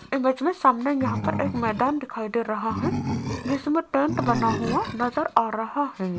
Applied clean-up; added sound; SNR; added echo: none; Animal; 7 dB; none.